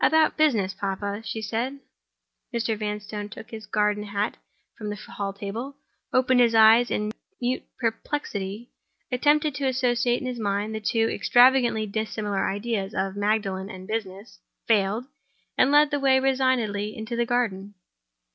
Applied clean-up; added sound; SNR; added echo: none; none; none; none.